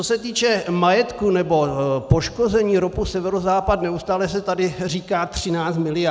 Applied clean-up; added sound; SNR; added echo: none; none; none; none.